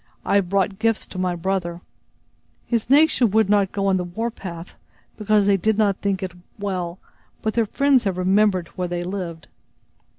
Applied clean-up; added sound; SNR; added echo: none; none; none; none.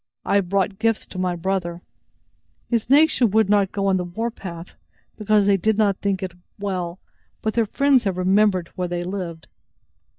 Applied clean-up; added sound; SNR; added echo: neural mask model DeepFilterNet 3.